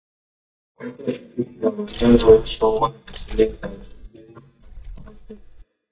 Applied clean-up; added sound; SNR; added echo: neural mask model DeepFilterNet 3.